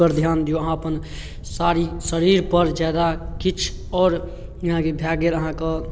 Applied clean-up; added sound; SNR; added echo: none; Wind; 10 dB; none.